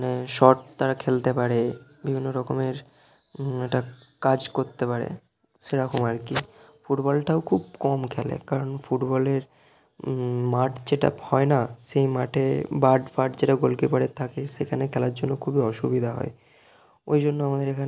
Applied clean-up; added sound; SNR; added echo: none; none; none; none.